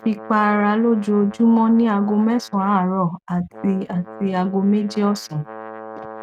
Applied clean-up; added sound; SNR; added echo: neural mask model RNNoise.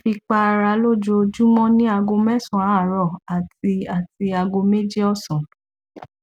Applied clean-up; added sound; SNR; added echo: none; none; none; none.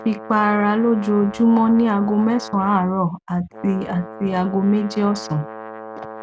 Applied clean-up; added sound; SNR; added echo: none; Brass instrument; 15 dB; none.